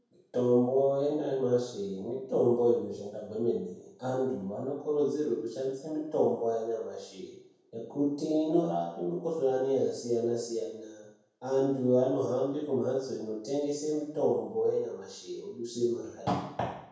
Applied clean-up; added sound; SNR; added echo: none; none; none; reverberation time 0.7 s.